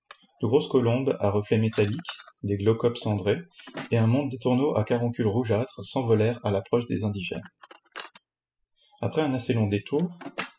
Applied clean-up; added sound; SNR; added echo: classical method spectral subtraction.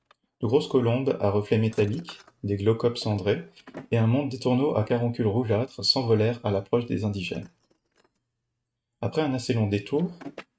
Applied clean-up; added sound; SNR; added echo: neural mask model RNNoise.